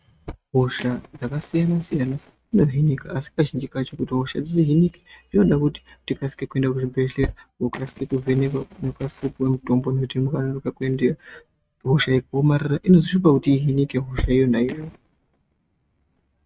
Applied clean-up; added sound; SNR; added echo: neural mask model RNNoise.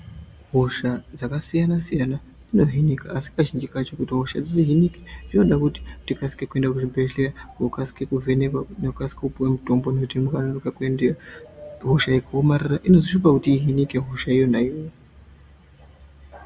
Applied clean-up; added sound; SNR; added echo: none; none; none; none.